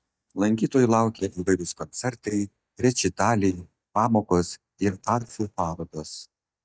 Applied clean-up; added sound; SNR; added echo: neural mask model DeepFilterNet 3.